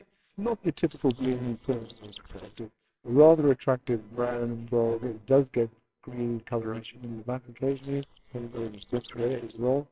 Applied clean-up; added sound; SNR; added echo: neural separator model SepFormer WHAMR!.